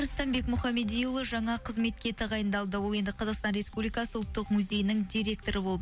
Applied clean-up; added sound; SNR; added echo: none; none; none; none.